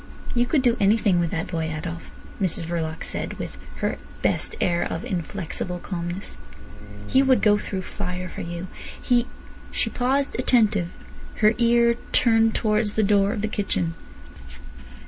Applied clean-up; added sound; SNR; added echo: none; Buzz; 10 dB; none.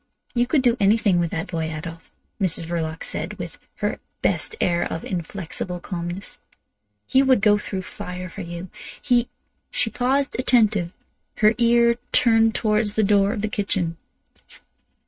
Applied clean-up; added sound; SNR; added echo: neural mask model RNNoise.